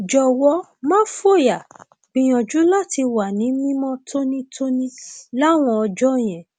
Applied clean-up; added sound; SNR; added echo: none; none; none; none.